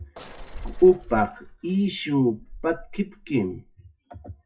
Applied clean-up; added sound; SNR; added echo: classical method WPE with log-MMSE.